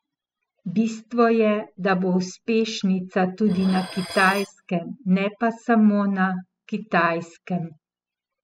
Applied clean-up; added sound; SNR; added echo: classical method spectral subtraction.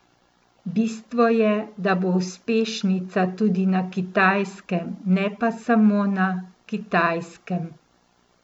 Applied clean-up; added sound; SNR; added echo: none; none; none; none.